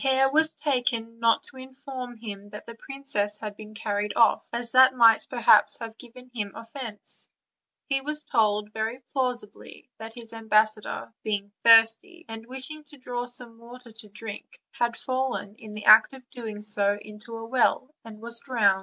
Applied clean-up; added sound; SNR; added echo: none; none; none; none.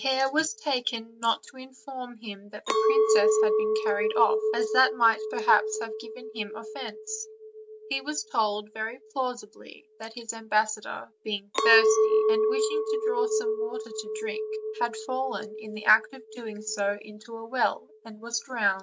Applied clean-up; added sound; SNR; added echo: none; Chink, clink; 0 dB; none.